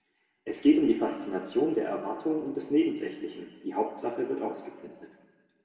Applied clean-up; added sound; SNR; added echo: none; none; none; reverberation time 1.7 s.